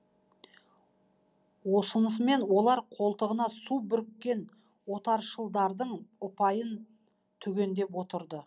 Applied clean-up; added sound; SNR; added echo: none; none; none; none.